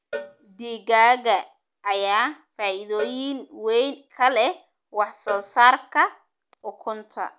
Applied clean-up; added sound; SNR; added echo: none; Cowbell; 18 dB; none.